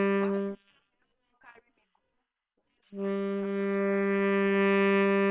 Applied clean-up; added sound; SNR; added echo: neural separator model SepFormer WHAM!.